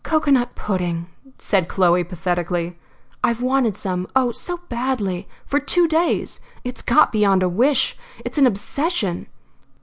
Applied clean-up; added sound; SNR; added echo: none; none; none; none.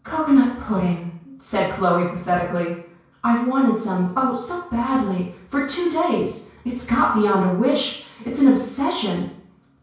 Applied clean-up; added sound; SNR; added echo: none; none; none; reverberation time 0.5 s.